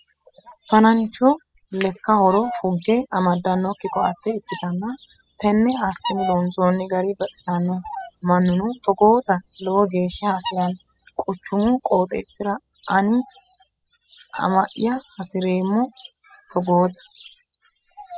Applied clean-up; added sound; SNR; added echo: classical method spectral subtraction.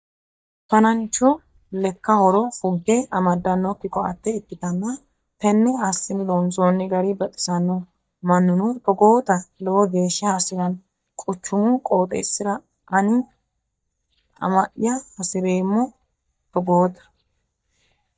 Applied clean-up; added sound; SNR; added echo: neural mask model DeepFilterNet 3.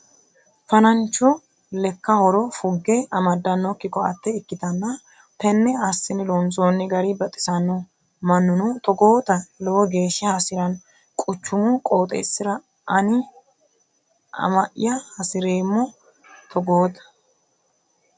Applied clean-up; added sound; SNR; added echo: none; none; none; none.